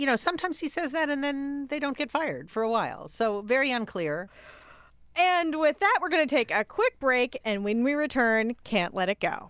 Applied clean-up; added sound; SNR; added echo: none; none; none; none.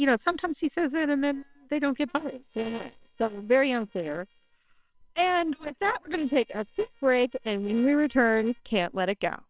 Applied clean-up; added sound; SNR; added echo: neural separator model SepFormer WHAMR!.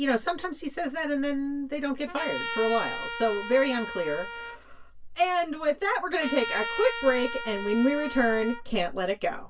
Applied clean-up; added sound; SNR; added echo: none; Trumpet; 8 dB; reverberation time 0.1 s.